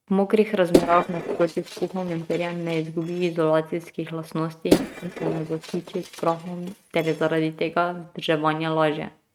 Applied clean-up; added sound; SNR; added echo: neural mask model RNNoise.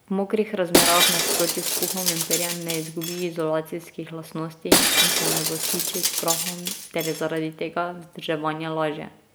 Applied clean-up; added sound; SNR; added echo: none; Shatter; -3 dB; none.